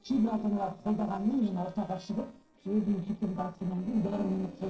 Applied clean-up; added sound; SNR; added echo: neural separator model SepFormer DNS4.